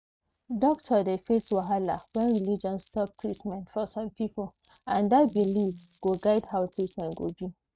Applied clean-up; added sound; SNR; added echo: neural mask model RNNoise.